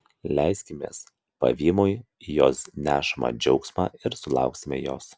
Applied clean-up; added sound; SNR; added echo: none; none; none; none.